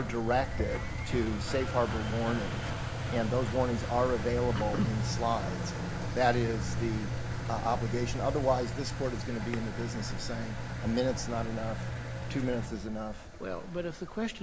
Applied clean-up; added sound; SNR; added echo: none; Engine; 2 dB; none.